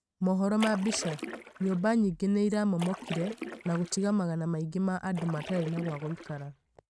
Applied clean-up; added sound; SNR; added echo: neural mask model RNNoise.